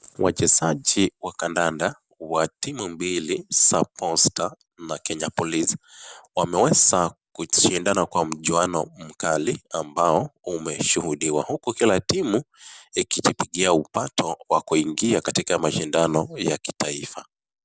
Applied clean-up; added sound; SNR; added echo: none; none; none; none.